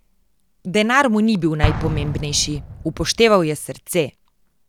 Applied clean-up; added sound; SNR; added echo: none; Explosion; 9 dB; none.